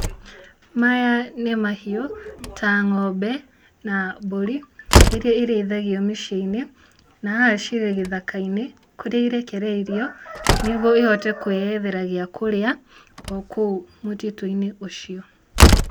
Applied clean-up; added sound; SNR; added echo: none; Slam; 2 dB; none.